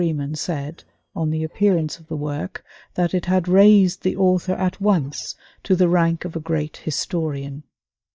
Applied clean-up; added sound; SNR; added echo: neural mask model DeepFilterNet 3.